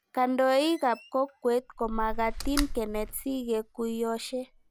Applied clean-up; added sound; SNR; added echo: none; Slam; 9 dB; none.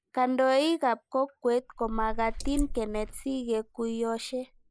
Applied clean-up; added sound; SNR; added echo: neural mask model Resemble Enhance denoiser.